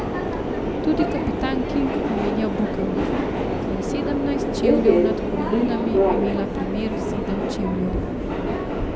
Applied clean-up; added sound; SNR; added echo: none; Subway, metro, underground; -4 dB; none.